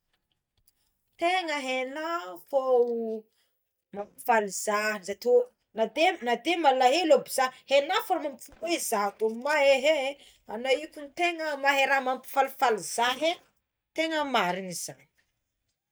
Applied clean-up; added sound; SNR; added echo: neural mask model DeepFilterNet 3.